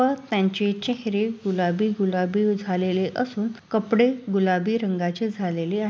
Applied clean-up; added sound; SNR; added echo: none; none; none; none.